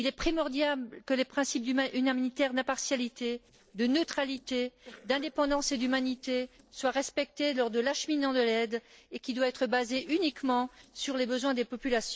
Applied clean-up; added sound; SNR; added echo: neural separator model SepFormer DNS4.